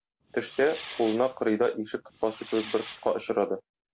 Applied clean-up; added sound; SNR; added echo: none; Fireworks; 16 dB; none.